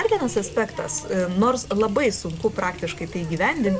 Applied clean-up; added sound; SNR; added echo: none; Water tap, faucet; 13 dB; none.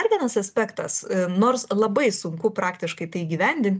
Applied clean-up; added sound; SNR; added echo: none; none; none; none.